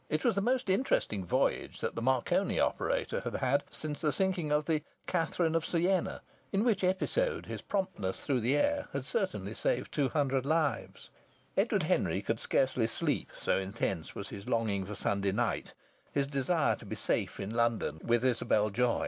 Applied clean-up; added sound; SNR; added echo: none; none; none; none.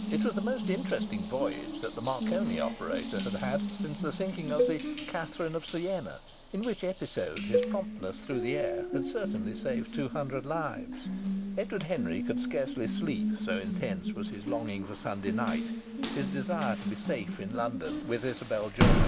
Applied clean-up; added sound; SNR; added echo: none; Cowbell + Water tap, faucet; -2 dB; none.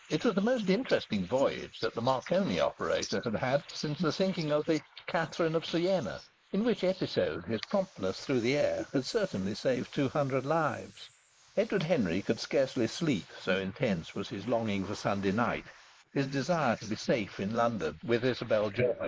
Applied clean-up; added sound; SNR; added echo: neural mask model Resemble Enhance denoiser.